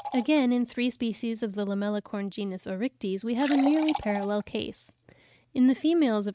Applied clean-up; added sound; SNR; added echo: neural mask model RNNoise.